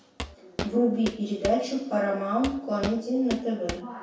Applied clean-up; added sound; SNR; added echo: none; Walk, footsteps; 10 dB; reverberation time 0.6 s.